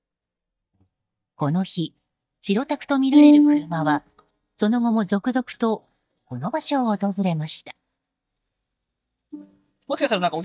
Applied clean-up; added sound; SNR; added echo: neural mask model DeepFilterNet 3.